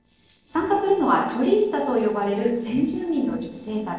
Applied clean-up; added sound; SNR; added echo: neural separator model SepFormer DNS4.